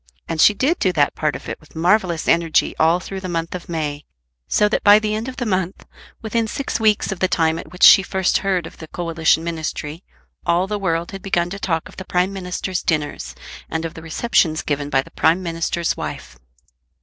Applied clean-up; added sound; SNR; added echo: none; none; none; none.